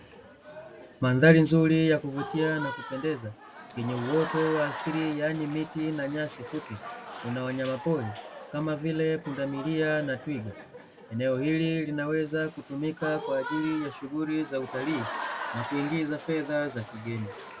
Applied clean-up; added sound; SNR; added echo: none; Applause / Crowd; 12 dB; none.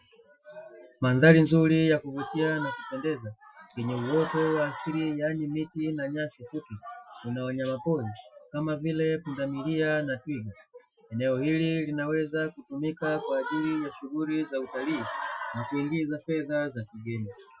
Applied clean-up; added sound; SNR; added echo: classical method Wiener filter.